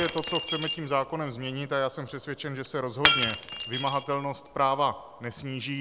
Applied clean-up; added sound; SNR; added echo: none; Shatter; 3 dB; none.